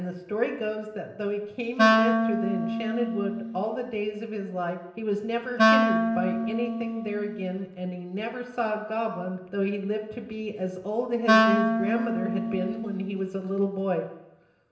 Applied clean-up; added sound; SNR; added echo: none; Wind instrument, woodwind instrument; -4 dB; reverberation time 0.9 s.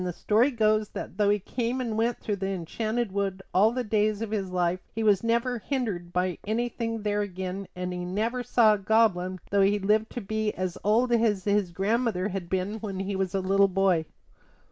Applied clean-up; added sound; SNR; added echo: none; none; none; none.